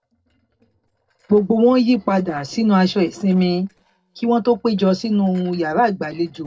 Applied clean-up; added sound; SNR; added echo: neural separator model SepFormer DNS4.